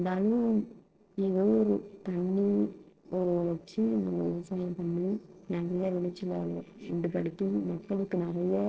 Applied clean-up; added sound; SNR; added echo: neural separator model SepFormer DNS4.